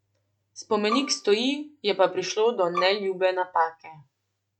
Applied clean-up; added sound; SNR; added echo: neural mask model RNNoise.